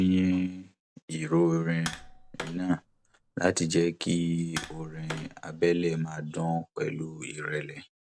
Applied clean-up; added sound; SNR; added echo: none; Tap; 14 dB; none.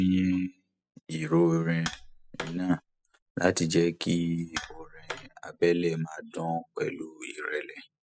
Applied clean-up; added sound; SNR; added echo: classical method spectral subtraction.